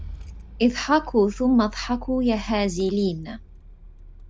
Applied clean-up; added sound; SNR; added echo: none; Rattle / Engine starting / Car; 15 dB; none.